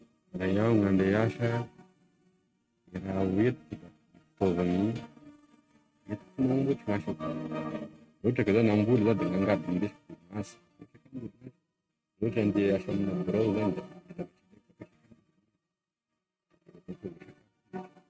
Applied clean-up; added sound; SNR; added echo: neural mask model RNNoise.